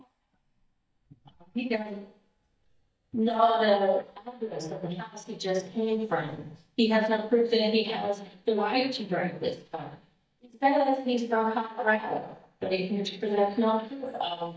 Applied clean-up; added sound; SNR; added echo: neural mask model DeepFilterNet 3.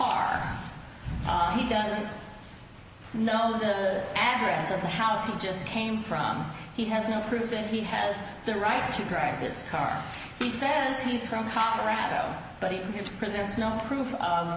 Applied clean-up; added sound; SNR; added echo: none; none; none; none.